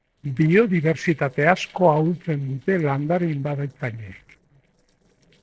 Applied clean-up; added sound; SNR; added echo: neural separator model SepFormer DNS4.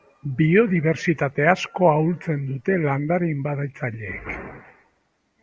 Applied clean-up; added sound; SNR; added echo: none; none; none; none.